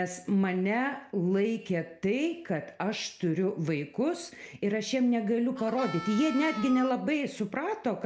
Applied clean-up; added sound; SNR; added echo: none; Harmonica; 11 dB; none.